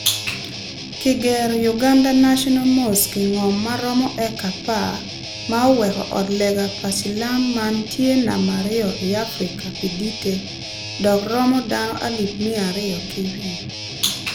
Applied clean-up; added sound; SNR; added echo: none; Guitar; 10 dB; none.